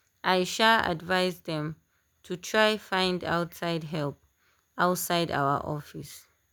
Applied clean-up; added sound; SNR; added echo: none; none; none; none.